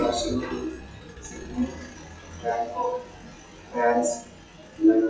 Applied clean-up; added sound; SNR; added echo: classical method WPE with log-MMSE.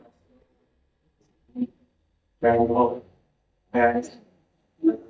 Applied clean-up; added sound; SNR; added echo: neural mask model DeepFilterNet 3.